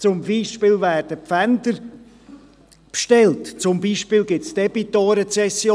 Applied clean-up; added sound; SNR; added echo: none; none; none; none.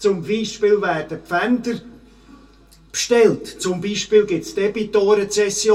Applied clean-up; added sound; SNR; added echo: none; none; none; reverberation time 0.2 s.